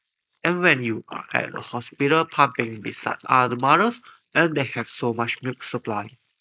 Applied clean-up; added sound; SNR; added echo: neural mask model Resemble Enhance denoiser.